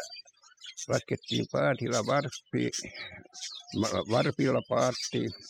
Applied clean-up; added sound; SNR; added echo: classical method spectral subtraction.